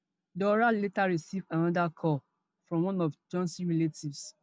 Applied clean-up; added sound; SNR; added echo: none; none; none; none.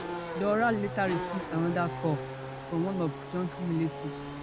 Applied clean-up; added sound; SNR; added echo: none; Race car, auto racing / Accelerating, revving, vroom; 6 dB; none.